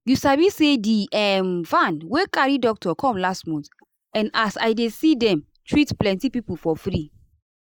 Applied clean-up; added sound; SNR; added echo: neural mask model Resemble Enhance denoiser.